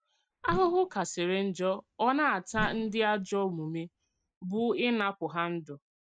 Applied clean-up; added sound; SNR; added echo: neural mask model RNNoise.